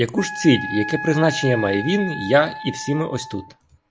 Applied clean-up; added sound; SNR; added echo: none; Wind instrument, woodwind instrument; 10 dB; none.